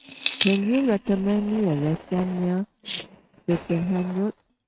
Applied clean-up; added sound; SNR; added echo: neural mask model RNNoise.